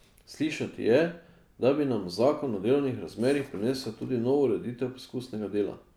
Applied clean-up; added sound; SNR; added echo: none; none; none; none.